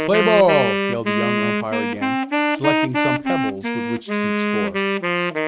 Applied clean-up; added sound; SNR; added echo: none; Wind instrument, woodwind instrument; -2 dB; none.